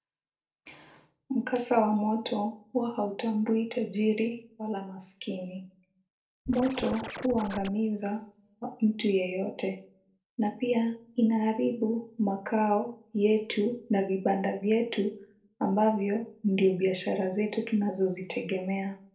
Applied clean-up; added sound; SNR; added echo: neural separator model SepFormer DNS4.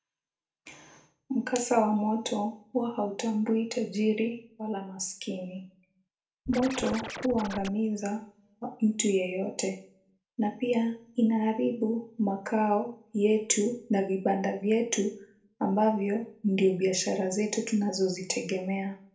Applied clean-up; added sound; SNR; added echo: none; Scratching (performance technique); 10 dB; reverberation time 0.4 s.